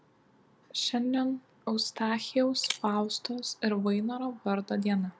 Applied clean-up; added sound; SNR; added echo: none; Shatter; 13 dB; none.